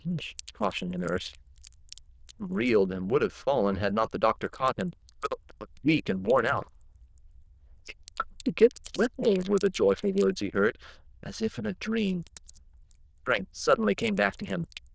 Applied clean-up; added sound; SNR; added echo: neural diffusion model UNIVERSE++.